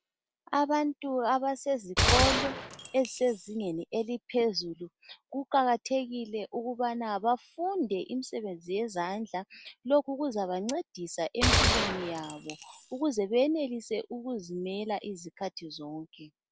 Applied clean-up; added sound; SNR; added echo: none; Gunshot, gunfire; -2 dB; none.